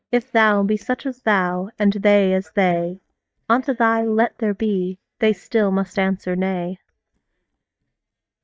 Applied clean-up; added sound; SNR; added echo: neural mask model DeepFilterNet 3.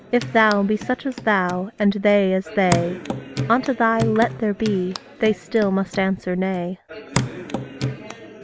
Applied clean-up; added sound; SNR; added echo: none; Hands / Wood; 9 dB; none.